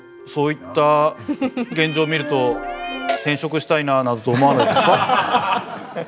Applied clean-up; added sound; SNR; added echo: none; Cat; 18 dB; none.